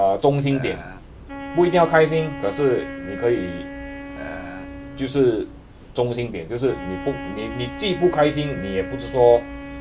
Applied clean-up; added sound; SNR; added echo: none; Burping, eructation + Wind instrument, woodwind instrument; 12 dB; none.